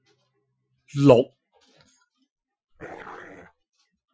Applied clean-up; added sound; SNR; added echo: classical method Wiener filter.